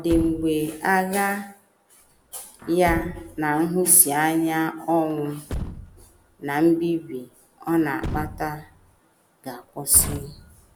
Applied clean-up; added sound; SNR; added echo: none; Truck; 13 dB; none.